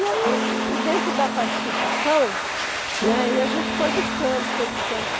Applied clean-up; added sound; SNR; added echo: none; Electric guitar / Strum + Domestic sounds, home sounds; -1 dB; none.